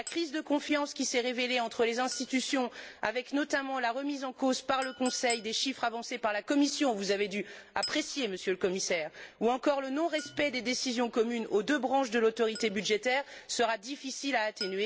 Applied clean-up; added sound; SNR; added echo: none; Chink, clink; 19 dB; none.